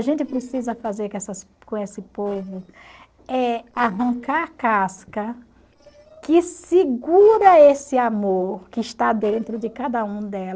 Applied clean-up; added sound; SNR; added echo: neural separator model SepFormer DNS4.